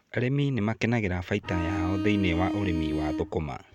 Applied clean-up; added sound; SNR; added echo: none; Bowed string instrument; 3 dB; none.